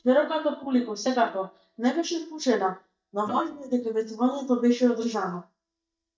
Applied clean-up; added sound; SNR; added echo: neural mask model DeepFilterNet 3.